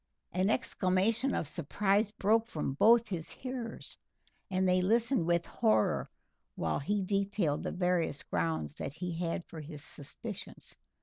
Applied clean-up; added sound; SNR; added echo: none; none; none; none.